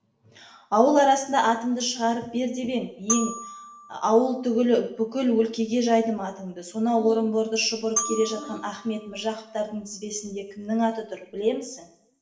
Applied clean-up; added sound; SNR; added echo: none; Glockenspiel; 11 dB; reverberation time 0.6 s.